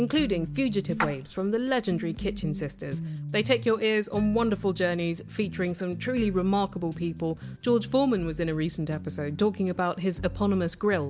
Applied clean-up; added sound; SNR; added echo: none; Splash, splatter; 9 dB; none.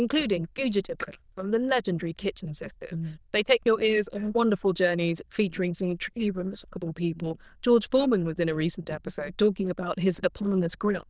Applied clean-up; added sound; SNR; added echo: neural diffusion model UNIVERSE++.